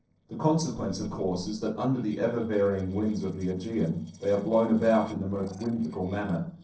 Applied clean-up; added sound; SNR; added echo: neural separator model SepFormer DNS4.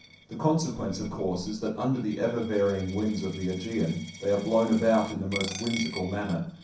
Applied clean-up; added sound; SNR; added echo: none; Coin (dropping); 15 dB; reverberation time 0.6 s.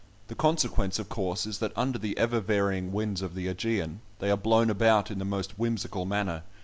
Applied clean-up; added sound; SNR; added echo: none; none; none; none.